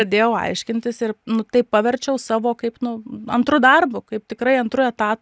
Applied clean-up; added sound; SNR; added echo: none; none; none; none.